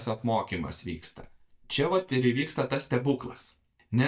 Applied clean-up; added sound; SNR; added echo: neural mask model DeepFilterNet 3.